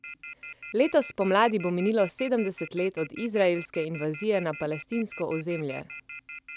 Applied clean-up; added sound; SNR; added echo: none; Telephone; 15 dB; none.